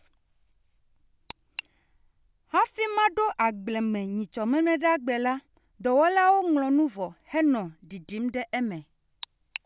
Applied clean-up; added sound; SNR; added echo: none; none; none; none.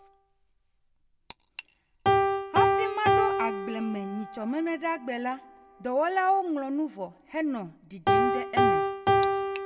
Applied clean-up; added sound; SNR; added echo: none; Piano; -3 dB; reverberation time 1.8 s.